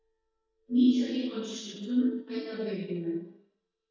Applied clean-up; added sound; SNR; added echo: neural mask model DeepFilterNet 3.